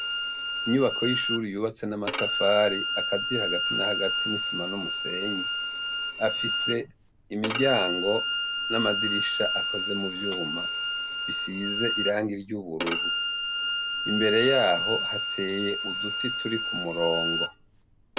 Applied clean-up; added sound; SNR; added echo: none; Bowed string instrument; -1 dB; none.